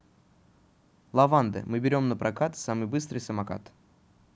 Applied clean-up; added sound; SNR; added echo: none; none; none; none.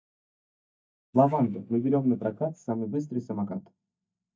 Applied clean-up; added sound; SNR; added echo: neural mask model DeepFilterNet 3.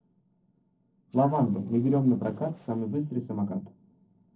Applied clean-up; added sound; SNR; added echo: neural separator model SepFormer DNS4.